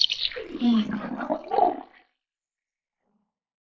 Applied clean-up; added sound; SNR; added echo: neural mask model Resemble Enhance denoiser.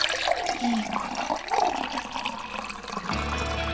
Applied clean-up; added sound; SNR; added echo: none; Fill (with liquid); -5 dB; none.